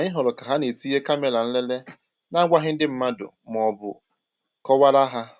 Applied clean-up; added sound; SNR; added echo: none; none; none; none.